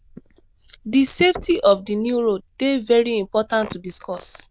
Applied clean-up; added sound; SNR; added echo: neural diffusion model UNIVERSE++.